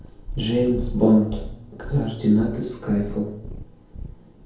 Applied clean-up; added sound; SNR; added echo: none; Purr; 11 dB; reverberation time 0.7 s.